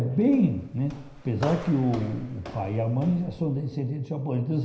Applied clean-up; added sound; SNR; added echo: none; Walk, footsteps; 16 dB; reverberation time 0.9 s.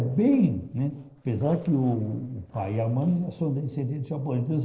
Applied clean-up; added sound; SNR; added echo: neural separator model SepFormer DNS4.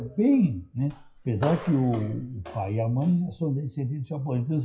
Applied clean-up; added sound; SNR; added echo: classical method WPE with log-MMSE.